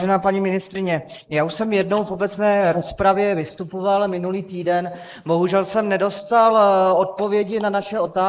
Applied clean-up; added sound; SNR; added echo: neural mask model Resemble Enhance denoiser.